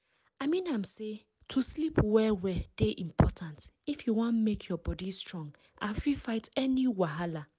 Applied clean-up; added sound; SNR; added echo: none; none; none; none.